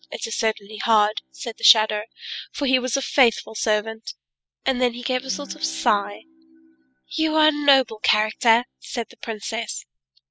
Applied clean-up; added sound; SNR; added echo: classical method spectral subtraction.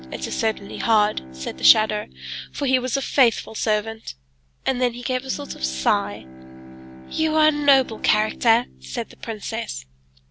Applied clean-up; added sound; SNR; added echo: none; Bowed string instrument; 18 dB; none.